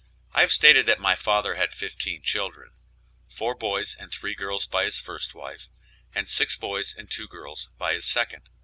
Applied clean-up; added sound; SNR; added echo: none; none; none; none.